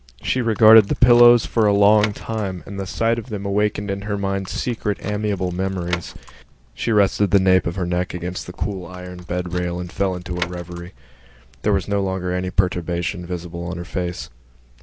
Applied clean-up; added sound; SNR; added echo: none; Door / Car; 17 dB; none.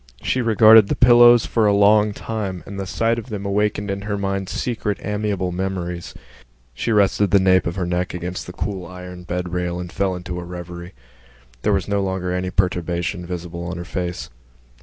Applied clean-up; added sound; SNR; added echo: none; none; none; none.